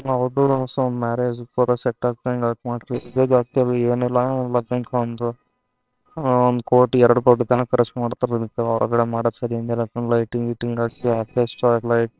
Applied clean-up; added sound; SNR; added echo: neural separator model SepFormer WHAMR!.